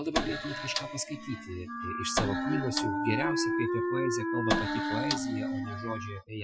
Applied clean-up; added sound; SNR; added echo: classical method Wiener filter.